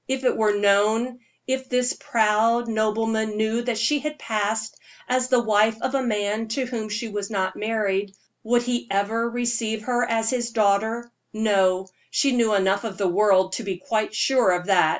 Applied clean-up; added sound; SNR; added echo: none; none; none; none.